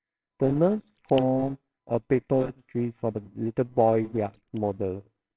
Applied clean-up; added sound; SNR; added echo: neural separator model SepFormer WHAMR!.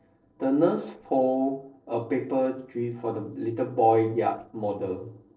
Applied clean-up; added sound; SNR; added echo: neural separator model SepFormer DNS4.